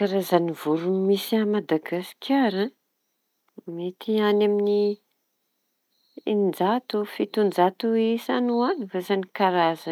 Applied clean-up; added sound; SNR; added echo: none; none; none; none.